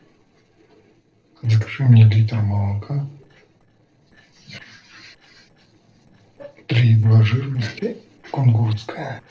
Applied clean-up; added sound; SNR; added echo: neural separator model SepFormer DNS4.